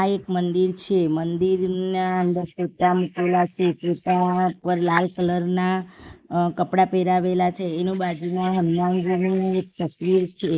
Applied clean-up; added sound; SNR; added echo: neural mask model Resemble Enhance denoiser.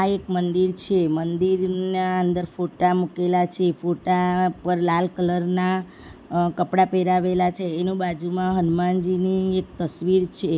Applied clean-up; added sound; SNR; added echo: none; none; none; none.